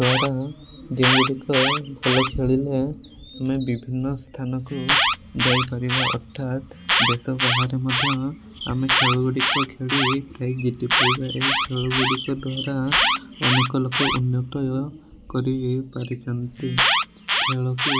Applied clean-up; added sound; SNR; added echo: none; Alarm; 0 dB; none.